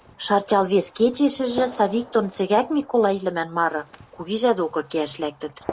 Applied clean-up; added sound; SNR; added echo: none; Gunshot, gunfire; 18 dB; none.